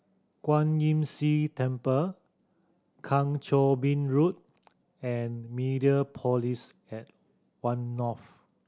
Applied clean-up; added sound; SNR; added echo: none; none; none; none.